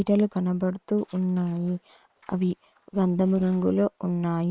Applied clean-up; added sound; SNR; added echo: neural separator model SepFormer WHAM!.